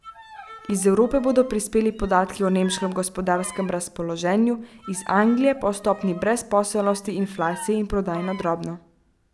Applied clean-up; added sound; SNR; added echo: none; Bowed string instrument; 19 dB; none.